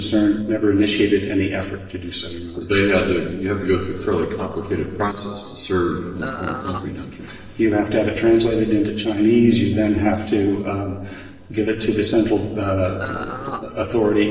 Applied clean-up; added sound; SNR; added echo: neural separator model SepFormer DNS4.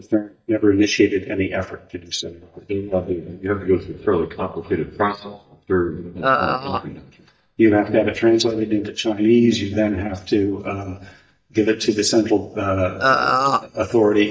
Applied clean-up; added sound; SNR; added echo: neural mask model DeepFilterNet 3.